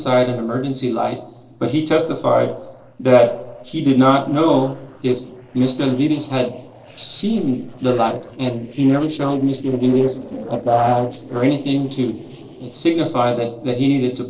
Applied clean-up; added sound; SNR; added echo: neural separator model SepFormer DNS4.